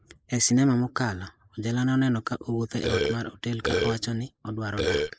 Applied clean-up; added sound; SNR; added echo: neural mask model Resemble Enhance denoiser.